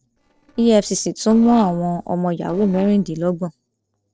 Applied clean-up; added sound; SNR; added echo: neural separator model SepFormer DNS4.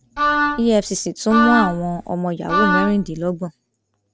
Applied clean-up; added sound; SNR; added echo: none; Wind instrument, woodwind instrument; 1 dB; none.